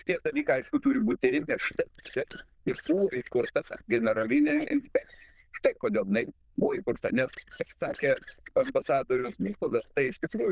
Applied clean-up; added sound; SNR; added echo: neural diffusion model UNIVERSE++.